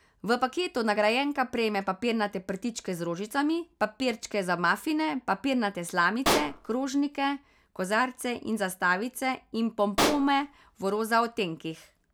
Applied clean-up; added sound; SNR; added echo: none; Explosion; 4 dB; none.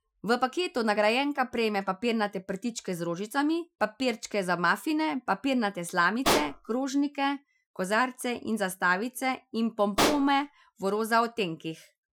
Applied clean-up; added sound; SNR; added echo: classical method Wiener filter.